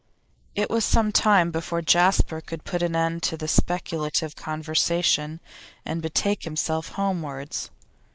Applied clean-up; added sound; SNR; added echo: neural mask model Resemble Enhance denoiser.